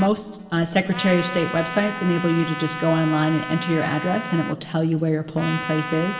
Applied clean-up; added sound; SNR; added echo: none; Trumpet; 10 dB; reverberation time 1.7 s.